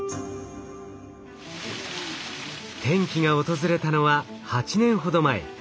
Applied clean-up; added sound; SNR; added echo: none; none; none; none.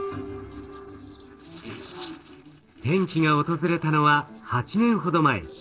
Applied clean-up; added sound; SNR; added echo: neural separator model SepFormer DNS4.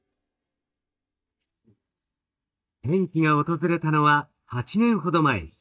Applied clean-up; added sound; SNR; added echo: neural mask model DeepFilterNet 3.